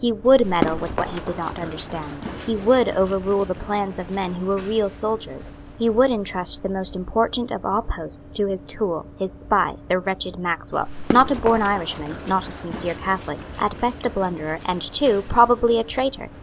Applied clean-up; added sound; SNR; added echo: none; Run; 11 dB; none.